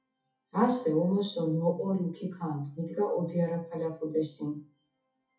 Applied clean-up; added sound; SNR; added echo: classical method WPE with log-MMSE.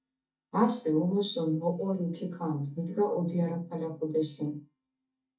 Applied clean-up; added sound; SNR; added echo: neural mask model DeepFilterNet 3.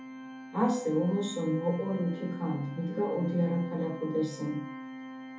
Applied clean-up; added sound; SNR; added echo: none; Organ; 13 dB; reverberation time 0.5 s.